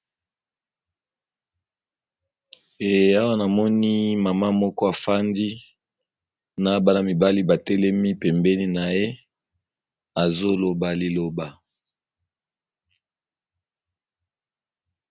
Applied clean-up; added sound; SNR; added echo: none; none; none; none.